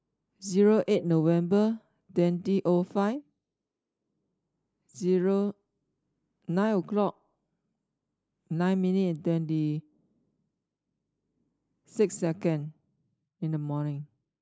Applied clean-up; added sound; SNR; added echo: neural mask model Resemble Enhance denoiser.